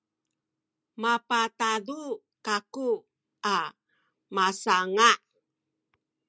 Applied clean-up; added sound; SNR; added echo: none; none; none; none.